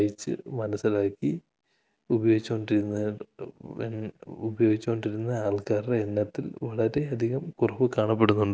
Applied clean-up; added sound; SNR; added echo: none; none; none; none.